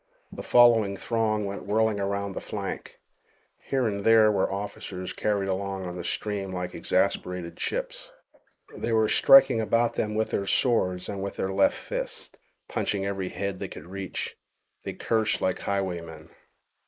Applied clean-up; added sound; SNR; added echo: neural mask model Resemble Enhance denoiser.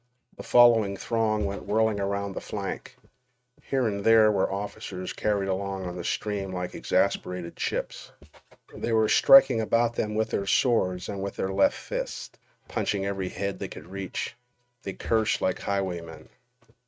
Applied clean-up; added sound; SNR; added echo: neural mask model RNNoise.